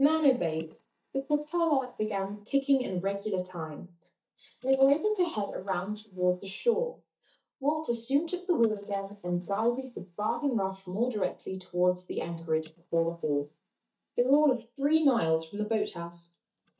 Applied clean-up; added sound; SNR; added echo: neural mask model DeepFilterNet 3.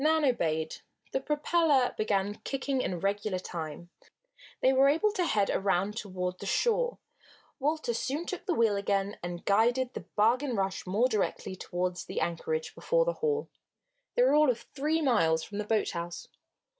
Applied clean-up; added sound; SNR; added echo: none; none; none; none.